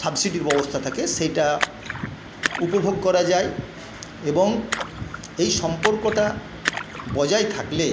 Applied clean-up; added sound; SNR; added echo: none; Splash, splatter; 10 dB; none.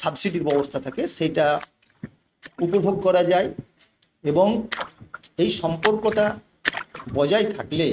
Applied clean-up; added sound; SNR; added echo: neural mask model RNNoise.